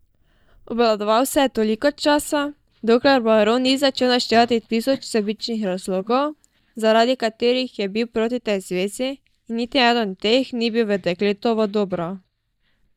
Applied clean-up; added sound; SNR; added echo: neural mask model DeepFilterNet 3.